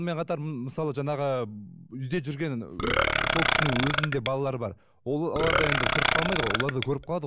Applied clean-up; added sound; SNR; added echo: none; Burping, eructation; -3 dB; none.